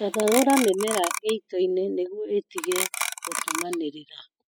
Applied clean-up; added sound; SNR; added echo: classical method spectral subtraction.